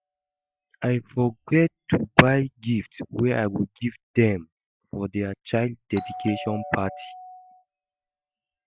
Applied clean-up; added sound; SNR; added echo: classical method Wiener filter.